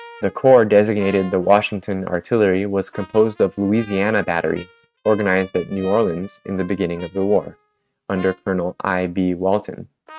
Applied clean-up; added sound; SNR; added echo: neural mask model RNNoise.